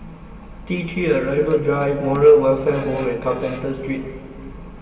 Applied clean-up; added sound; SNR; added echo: none; Fart; 20 dB; reverberation time 2.4 s.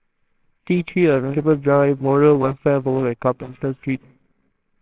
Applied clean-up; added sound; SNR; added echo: neural separator model SepFormer WHAMR!.